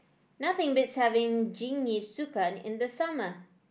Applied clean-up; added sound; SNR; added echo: none; none; none; none.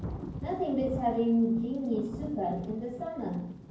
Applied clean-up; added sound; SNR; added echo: none; Thunder / Rain; 9 dB; reverberation time 0.9 s.